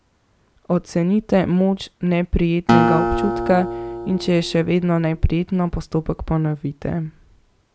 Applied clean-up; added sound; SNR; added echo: none; Acoustic guitar; 2 dB; none.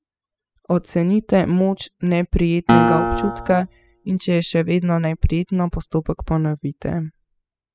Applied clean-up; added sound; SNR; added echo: classical method spectral subtraction.